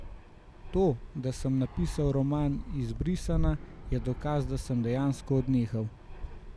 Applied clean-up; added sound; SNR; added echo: none; Fixed-wing aircraft, airplane; 7 dB; none.